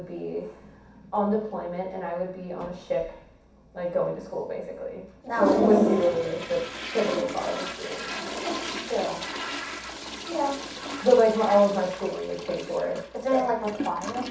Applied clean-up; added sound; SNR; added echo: none; Toilet flush; 6 dB; reverberation time 0.7 s.